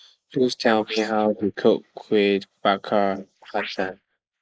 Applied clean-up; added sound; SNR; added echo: neural mask model Resemble Enhance denoiser.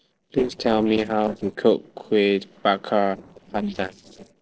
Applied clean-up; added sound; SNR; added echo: neural separator model SepFormer DNS4.